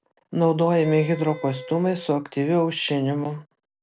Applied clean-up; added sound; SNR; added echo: none; Wind instrument, woodwind instrument; 16 dB; none.